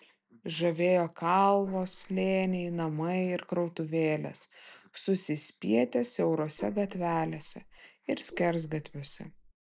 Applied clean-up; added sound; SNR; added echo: neural mask model Resemble Enhance denoiser.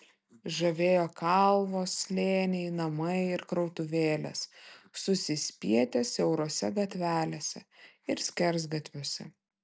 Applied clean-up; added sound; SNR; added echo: none; none; none; none.